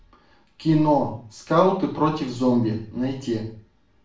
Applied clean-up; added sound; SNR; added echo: none; none; none; reverberation time 0.4 s.